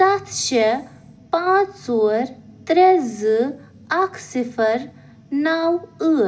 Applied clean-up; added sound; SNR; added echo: none; none; none; reverberation time 0.5 s.